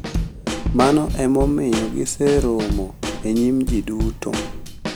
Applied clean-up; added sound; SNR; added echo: none; Snare drum / Drum kit; 4 dB; none.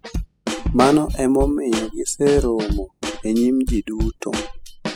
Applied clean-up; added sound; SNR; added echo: classical method spectral subtraction.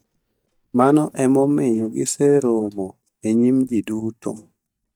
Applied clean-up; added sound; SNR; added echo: neural mask model DeepFilterNet 3.